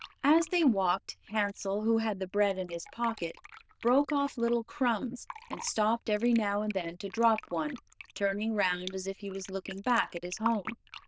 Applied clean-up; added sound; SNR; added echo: neural diffusion model UNIVERSE++.